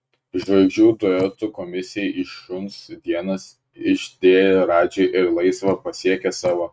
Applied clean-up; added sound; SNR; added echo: neural mask model RNNoise.